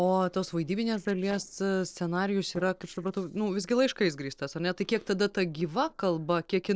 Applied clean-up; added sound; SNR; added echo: neural separator model SepFormer DNS4.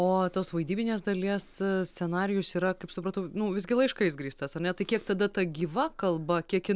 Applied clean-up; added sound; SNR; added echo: none; none; none; none.